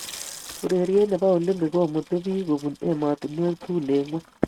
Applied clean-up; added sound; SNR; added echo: neural mask model RNNoise.